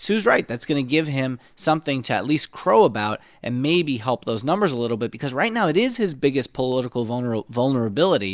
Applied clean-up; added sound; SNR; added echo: none; none; none; none.